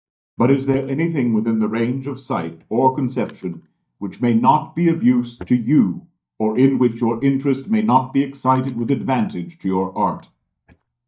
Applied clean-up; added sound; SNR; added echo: neural mask model DeepFilterNet 3.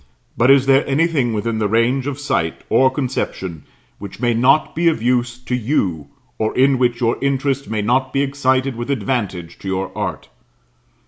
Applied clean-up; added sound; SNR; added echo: none; none; none; none.